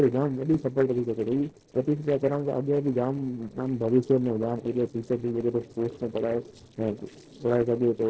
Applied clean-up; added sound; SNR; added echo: neural separator model SepFormer DNS4.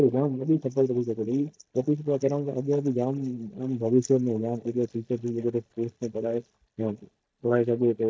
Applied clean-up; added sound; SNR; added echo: neural mask model DeepFilterNet 3.